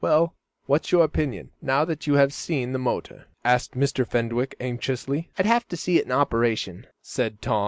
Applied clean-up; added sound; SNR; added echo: none; none; none; none.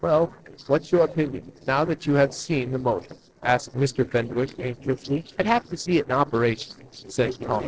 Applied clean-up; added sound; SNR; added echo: neural separator model SepFormer DNS4.